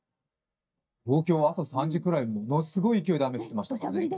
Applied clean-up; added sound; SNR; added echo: neural mask model DeepFilterNet 3.